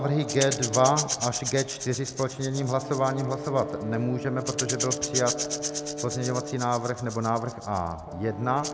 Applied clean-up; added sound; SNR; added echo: none; Brass instrument + Rattle / Rattle (instrument); 6 dB; none.